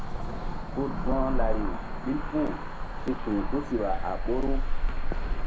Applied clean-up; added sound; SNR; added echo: none; Cricket / Motor vehicle (road); -4 dB; none.